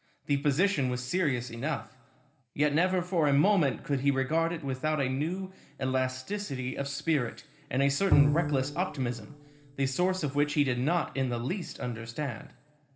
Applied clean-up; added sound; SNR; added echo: none; Bowed string instrument; 2 dB; reverberation time 1.9 s.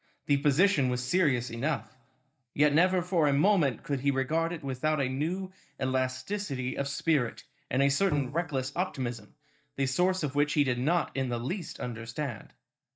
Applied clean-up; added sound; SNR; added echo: neural mask model DeepFilterNet 3.